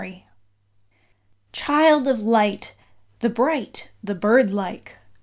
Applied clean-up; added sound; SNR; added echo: none; none; none; none.